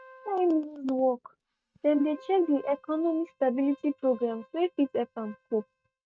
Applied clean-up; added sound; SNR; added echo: neural mask model RNNoise.